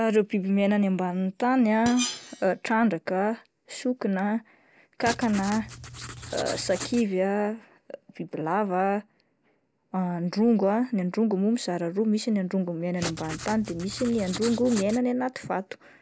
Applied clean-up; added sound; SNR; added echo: none; Screech + Writing; 11 dB; none.